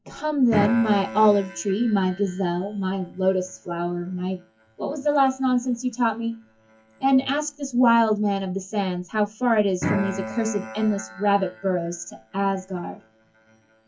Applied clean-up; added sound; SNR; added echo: classical method WPE with log-MMSE.